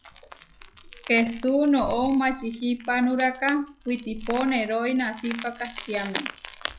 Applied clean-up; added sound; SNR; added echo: classical method log-MMSE.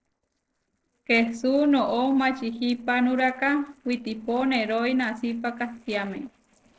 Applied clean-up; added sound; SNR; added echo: neural separator model SepFormer DNS4.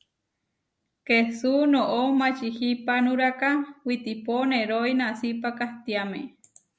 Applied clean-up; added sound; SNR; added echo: none; none; none; none.